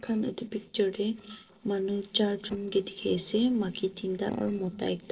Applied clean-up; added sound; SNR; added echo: neural separator model SepFormer DNS4.